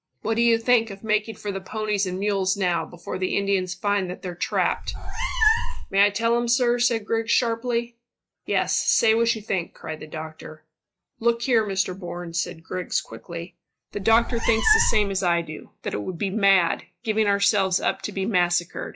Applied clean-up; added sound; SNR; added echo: classical method log-MMSE.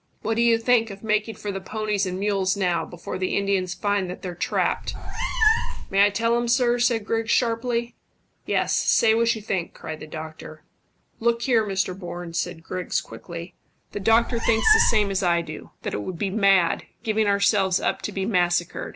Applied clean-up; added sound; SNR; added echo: none; Meow; -1 dB; none.